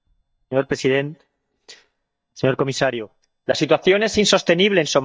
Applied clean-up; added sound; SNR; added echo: neural mask model DeepFilterNet 3.